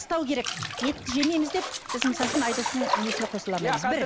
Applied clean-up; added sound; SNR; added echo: none; Camera + Bathtub (filling or washing); 4 dB; none.